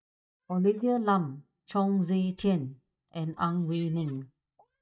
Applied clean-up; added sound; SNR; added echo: neural mask model DeepFilterNet 3.